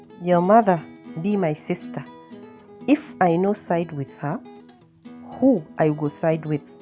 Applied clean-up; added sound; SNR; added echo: none; Acoustic guitar; 20 dB; none.